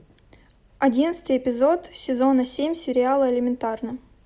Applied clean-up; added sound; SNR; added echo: none; none; none; none.